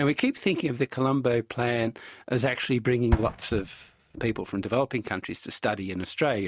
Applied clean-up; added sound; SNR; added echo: neural mask model RNNoise.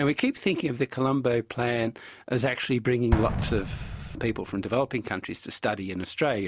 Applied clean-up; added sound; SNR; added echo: none; Explosion; 9 dB; none.